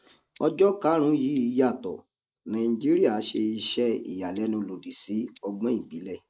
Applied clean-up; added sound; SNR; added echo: neural mask model Resemble Enhance denoiser.